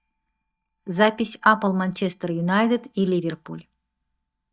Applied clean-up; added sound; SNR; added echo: neural mask model DeepFilterNet 3.